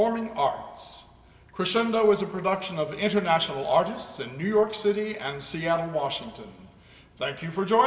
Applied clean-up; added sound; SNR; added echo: none; none; none; none.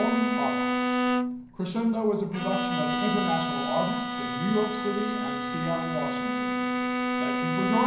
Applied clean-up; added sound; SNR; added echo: none; Bowed string instrument; -1 dB; reverberation time 0.6 s.